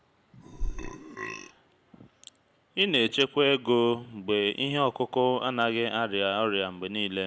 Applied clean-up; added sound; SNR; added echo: none; Burping, eructation; 7 dB; none.